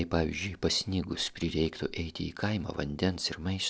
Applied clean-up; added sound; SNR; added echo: none; none; none; none.